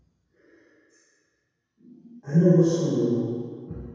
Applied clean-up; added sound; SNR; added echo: none; none; none; reverberation time 2.0 s.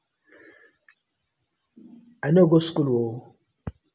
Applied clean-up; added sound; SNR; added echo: none; none; none; none.